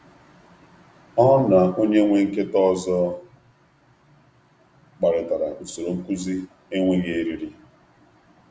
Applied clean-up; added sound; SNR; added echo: none; none; none; none.